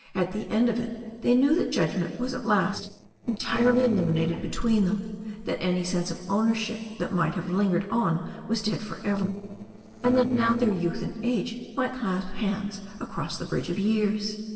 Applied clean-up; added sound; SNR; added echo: neural separator model SepFormer DNS4.